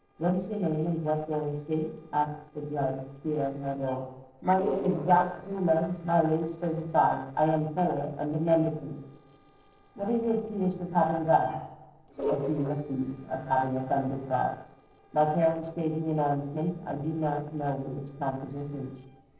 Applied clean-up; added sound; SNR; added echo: neural separator model SepFormer DNS4.